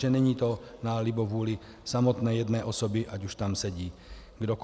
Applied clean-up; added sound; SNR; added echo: none; none; none; none.